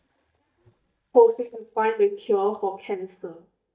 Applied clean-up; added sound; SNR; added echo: neural mask model DeepFilterNet 3.